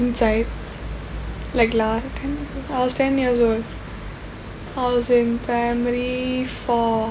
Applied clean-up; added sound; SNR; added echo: none; none; none; none.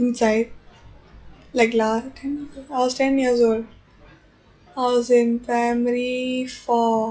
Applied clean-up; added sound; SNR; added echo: classical method log-MMSE.